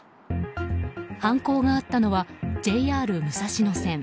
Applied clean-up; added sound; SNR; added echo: none; none; none; none.